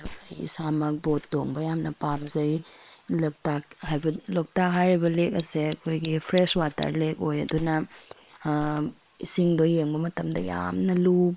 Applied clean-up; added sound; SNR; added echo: neural separator model SepFormer WHAM!.